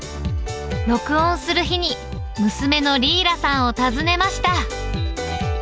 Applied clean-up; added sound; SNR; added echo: none; none; none; none.